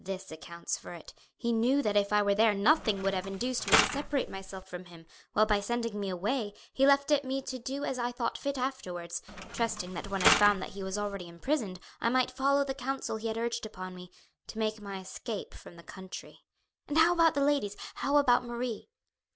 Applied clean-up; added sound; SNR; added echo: none; Mechanisms; 2 dB; none.